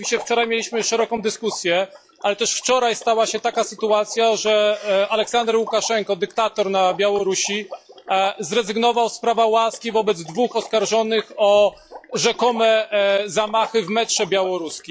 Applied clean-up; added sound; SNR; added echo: classical method log-MMSE.